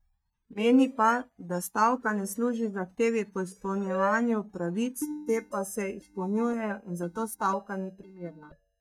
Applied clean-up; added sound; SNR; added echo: neural mask model DeepFilterNet 3.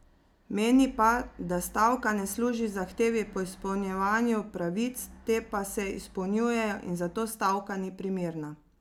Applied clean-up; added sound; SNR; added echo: none; none; none; none.